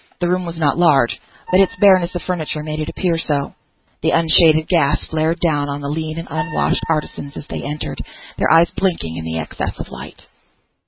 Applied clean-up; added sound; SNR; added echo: neural mask model RNNoise.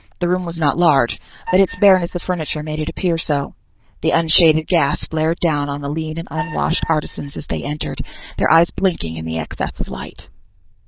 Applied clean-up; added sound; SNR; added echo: neural diffusion model UNIVERSE++.